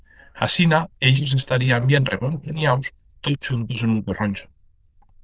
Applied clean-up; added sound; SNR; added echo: neural diffusion model UNIVERSE++.